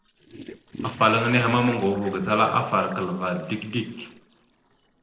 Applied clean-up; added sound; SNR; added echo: neural separator model SepFormer DNS4.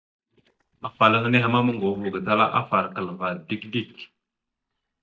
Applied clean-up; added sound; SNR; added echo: neural mask model DeepFilterNet 3.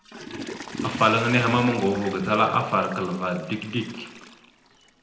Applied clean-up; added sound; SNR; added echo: none; Toilet flush / Water; 13 dB; reverberation time 0.7 s.